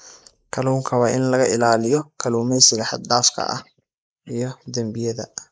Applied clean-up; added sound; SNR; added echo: neural mask model Resemble Enhance denoiser.